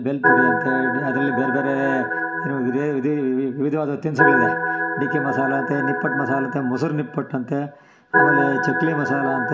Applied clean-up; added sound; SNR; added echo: none; Organ; 0 dB; none.